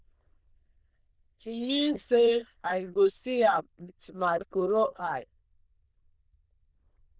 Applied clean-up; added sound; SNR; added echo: neural diffusion model UNIVERSE++.